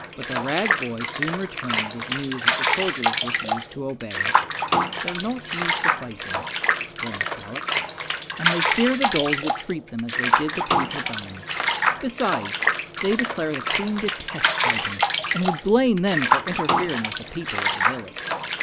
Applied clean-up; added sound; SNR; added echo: none; Bathtub (filling or washing) / Water; -4 dB; none.